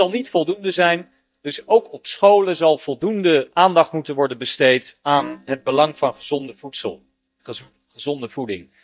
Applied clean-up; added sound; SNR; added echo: neural mask model DeepFilterNet 3.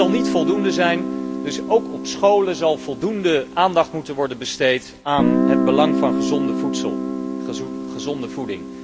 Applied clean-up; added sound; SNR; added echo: none; Guitar; 2 dB; none.